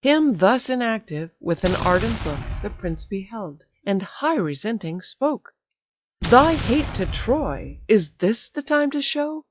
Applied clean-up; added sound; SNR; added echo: classical method log-MMSE.